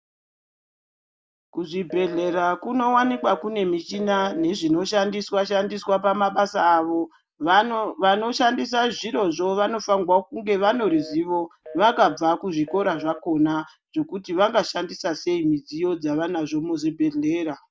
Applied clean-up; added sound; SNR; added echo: none; Telephone; 17 dB; none.